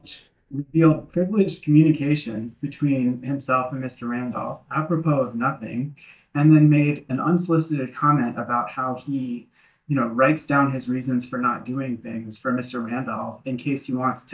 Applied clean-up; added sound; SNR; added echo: neural mask model DeepFilterNet 3.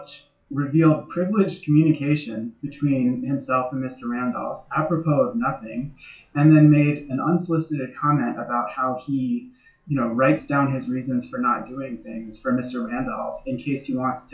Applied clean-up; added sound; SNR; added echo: classical method WPE with log-MMSE.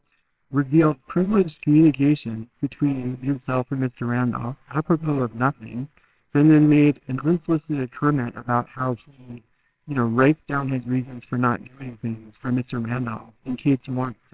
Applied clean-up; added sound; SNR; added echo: neural separator model SepFormer WHAMR!.